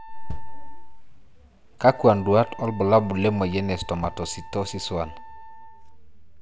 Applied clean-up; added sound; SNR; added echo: none; Bass drum + Wind instrument, woodwind instrument; 18 dB; none.